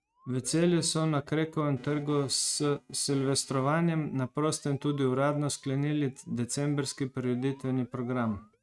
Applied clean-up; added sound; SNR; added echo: neural mask model RNNoise.